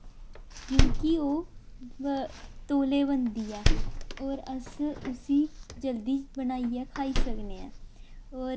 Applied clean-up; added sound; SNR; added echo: none; Door; -1 dB; none.